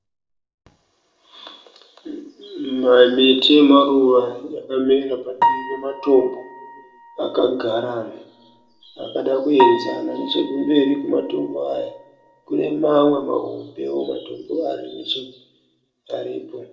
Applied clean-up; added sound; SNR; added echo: none; Piano; 7 dB; reverberation time 0.5 s.